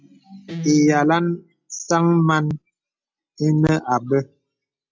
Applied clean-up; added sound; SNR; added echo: classical method log-MMSE.